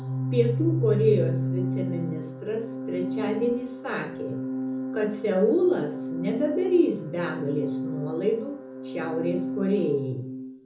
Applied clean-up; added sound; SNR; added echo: none; Organ; 3 dB; reverberation time 1.0 s.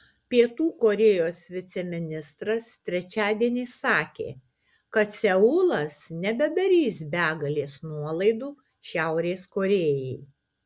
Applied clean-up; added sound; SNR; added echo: none; none; none; none.